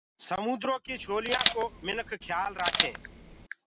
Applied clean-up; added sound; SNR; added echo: none; Camera; -3 dB; none.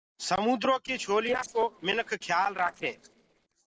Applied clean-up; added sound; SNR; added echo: neural separator model SepFormer DNS4.